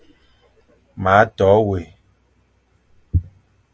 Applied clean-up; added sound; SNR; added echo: none; none; none; none.